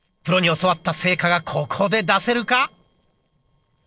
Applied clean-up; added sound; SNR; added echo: neural separator model SepFormer DNS4.